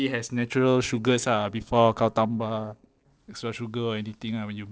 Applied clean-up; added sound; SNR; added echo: neural separator model SepFormer DNS4.